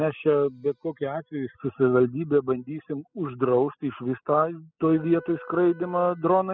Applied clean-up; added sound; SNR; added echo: classical method spectral subtraction.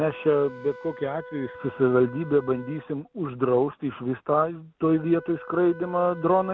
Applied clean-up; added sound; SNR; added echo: none; Wind instrument, woodwind instrument; 18 dB; none.